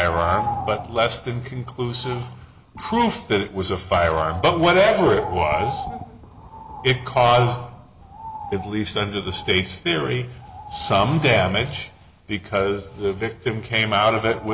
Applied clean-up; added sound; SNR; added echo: none; Bird; 12 dB; none.